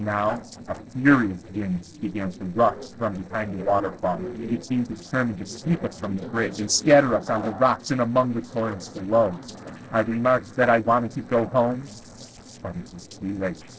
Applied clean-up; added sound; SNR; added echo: neural separator model SepFormer DNS4.